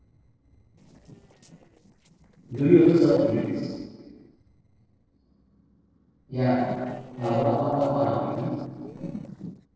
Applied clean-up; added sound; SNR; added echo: neural separator model SepFormer DNS4.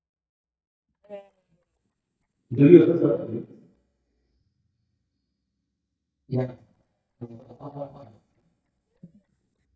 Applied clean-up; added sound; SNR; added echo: neural mask model DeepFilterNet 3.